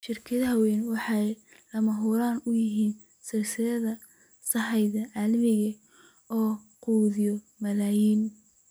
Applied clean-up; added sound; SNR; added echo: none; none; none; none.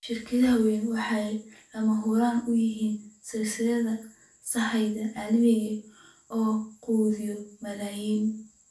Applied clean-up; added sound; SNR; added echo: none; none; none; reverberation time 0.4 s.